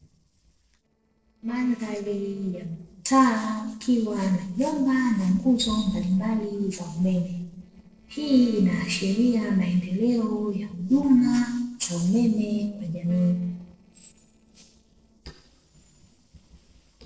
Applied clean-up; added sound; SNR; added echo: neural separator model SepFormer DNS4.